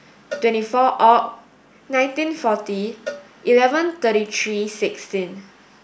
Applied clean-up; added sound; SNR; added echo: none; Cowbell; 20 dB; none.